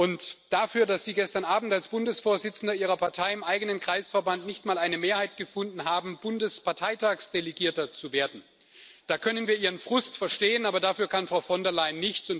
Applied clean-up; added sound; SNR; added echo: none; none; none; none.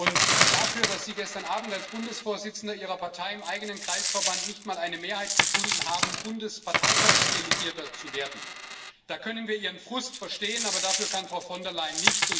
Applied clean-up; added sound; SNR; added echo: none; Coin (dropping); -5 dB; reverberation time 0.9 s.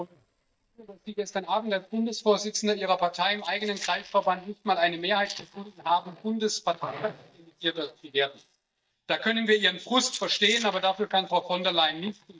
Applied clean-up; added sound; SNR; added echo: neural mask model DeepFilterNet 3.